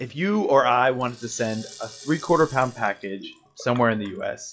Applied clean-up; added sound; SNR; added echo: classical method WPE with log-MMSE.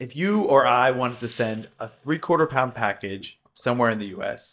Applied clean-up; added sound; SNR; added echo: neural mask model DeepFilterNet 3.